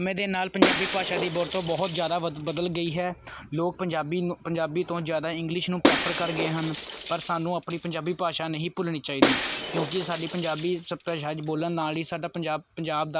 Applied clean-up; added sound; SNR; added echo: none; Shatter; 0 dB; none.